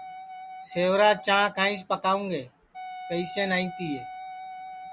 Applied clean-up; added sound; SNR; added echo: none; Wind instrument, woodwind instrument; 13 dB; none.